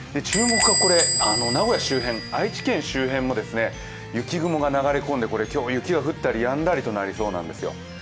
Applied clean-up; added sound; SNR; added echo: none; Door / Bell; 4 dB; none.